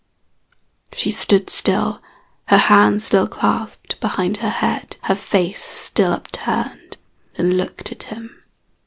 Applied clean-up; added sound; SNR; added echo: none; none; none; none.